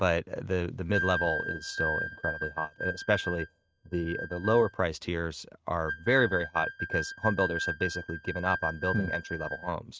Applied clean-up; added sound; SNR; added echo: neural mask model RNNoise.